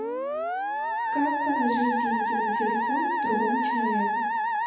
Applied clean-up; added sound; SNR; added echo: none; Musical instrument; -4 dB; reverberation time 0.8 s.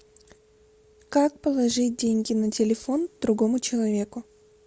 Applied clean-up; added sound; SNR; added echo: none; none; none; none.